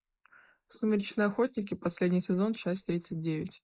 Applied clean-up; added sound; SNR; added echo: neural mask model Resemble Enhance denoiser.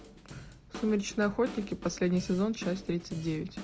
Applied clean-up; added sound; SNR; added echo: none; Drum / Drum kit; 14 dB; none.